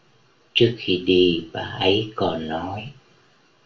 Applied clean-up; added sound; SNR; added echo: none; none; none; reverberation time 0.3 s.